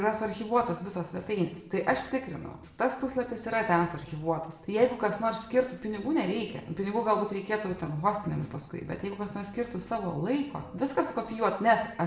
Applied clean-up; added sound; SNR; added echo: none; none; none; reverberation time 0.7 s.